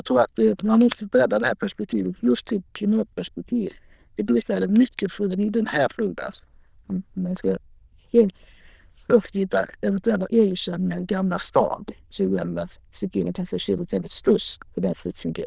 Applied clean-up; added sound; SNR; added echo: neural diffusion model UNIVERSE++.